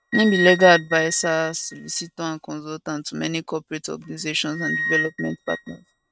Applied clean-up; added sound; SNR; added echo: neural mask model RNNoise.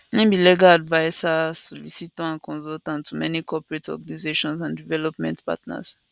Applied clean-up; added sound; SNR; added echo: none; none; none; none.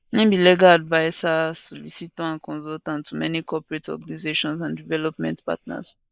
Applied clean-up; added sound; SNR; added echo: neural mask model Resemble Enhance denoiser.